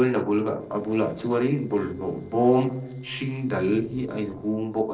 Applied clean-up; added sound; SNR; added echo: neural separator model SepFormer DNS4.